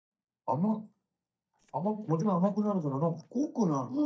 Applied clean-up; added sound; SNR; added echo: neural mask model DeepFilterNet 3.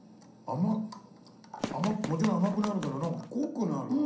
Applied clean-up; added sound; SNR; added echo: none; Run; 8 dB; reverberation time 0.6 s.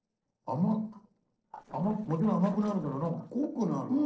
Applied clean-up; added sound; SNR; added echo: neural separator model SepFormer DNS4.